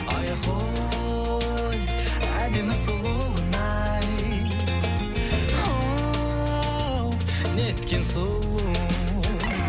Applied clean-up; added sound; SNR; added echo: none; none; none; none.